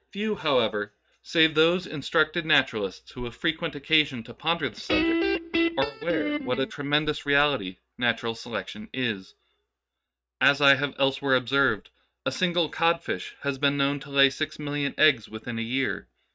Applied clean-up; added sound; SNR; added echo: neural mask model RNNoise.